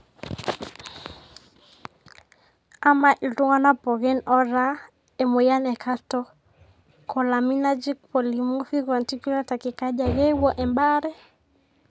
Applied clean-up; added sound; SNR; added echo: none; none; none; none.